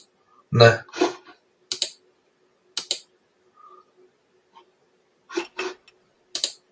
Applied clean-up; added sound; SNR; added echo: none; Chink, clink; 15 dB; none.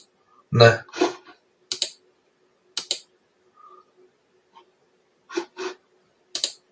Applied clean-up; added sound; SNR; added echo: none; none; none; none.